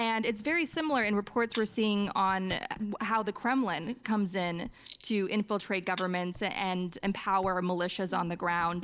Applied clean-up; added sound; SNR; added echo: neural mask model DeepFilterNet 3.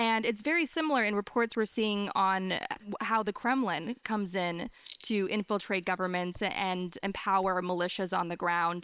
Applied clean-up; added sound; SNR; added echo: neural separator model SepFormer WHAM!.